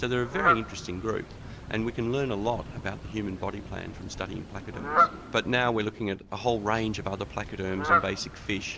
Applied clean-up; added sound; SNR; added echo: none; Fowl; 1 dB; none.